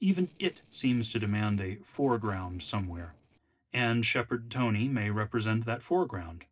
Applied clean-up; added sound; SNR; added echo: neural separator model SepFormer DNS4.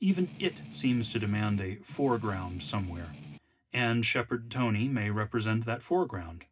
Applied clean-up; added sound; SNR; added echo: none; Strum; 15 dB; reverberation time 0.4 s.